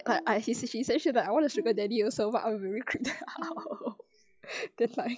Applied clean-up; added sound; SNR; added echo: classical method log-MMSE.